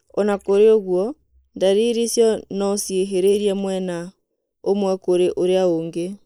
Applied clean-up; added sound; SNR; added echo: neural mask model Resemble Enhance denoiser.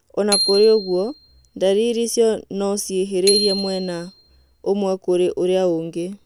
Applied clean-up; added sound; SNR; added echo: none; Bicycle bell; 9 dB; none.